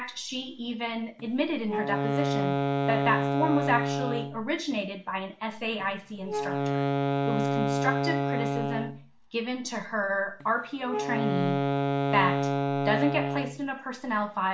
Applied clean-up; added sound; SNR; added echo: none; Wind instrument, woodwind instrument; -1 dB; reverberation time 0.4 s.